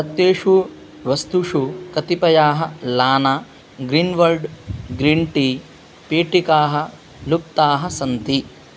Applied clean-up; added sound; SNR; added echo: none; none; none; none.